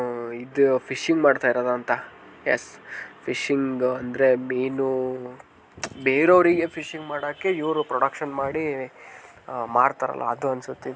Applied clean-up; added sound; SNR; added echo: none; none; none; none.